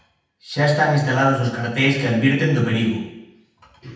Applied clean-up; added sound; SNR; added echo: none; none; none; reverberation time 0.8 s.